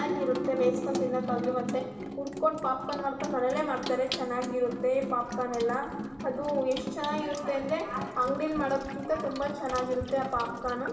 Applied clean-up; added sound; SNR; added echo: none; Sink (filling or washing) / Water tap, faucet; 6 dB; reverberation time 1.2 s.